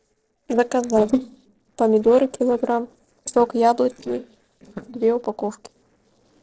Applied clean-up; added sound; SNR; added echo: neural separator model SepFormer DNS4.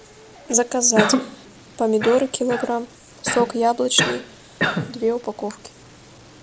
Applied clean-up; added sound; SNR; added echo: none; Cough; 5 dB; none.